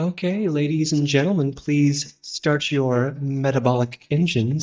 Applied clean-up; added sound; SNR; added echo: neural mask model DeepFilterNet 3.